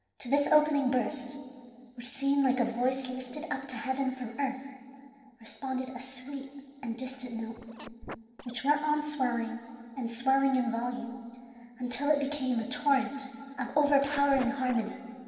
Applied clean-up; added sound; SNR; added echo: neural separator model SepFormer DNS4.